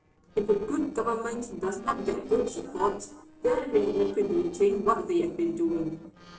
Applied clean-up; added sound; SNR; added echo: neural separator model SepFormer DNS4.